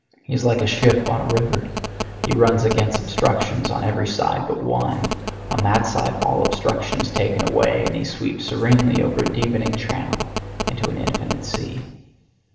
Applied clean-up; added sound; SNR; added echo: none; Telephone; 6 dB; reverberation time 0.9 s.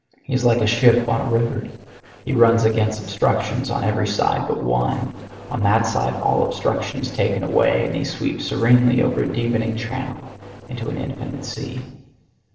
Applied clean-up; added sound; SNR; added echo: neural separator model SepFormer DNS4.